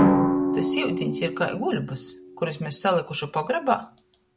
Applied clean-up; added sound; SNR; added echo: none; Drum; -1 dB; none.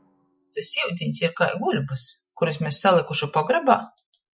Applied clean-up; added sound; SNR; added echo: classical method Wiener filter.